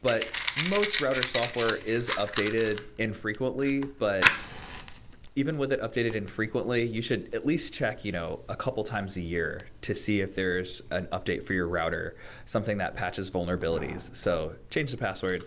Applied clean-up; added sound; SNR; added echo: none; Fire; 7 dB; none.